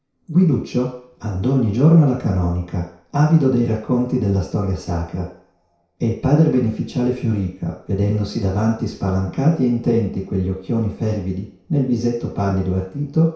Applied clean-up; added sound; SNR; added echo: none; none; none; reverberation time 0.6 s.